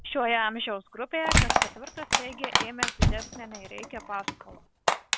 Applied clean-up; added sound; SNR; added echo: none; Thump, thud + Crushing; -5 dB; none.